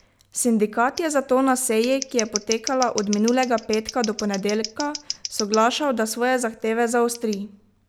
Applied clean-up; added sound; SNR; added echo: none; Scissors; 13 dB; none.